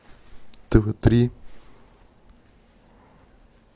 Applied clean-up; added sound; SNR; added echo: none; none; none; none.